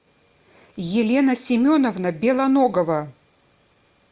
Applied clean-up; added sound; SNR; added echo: none; none; none; none.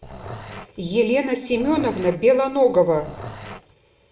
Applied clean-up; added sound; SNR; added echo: none; Growling; 16 dB; reverberation time 0.6 s.